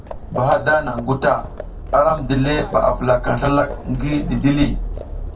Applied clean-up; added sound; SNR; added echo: none; Livestock, farm animals, working animals; 9 dB; reverberation time 0.1 s.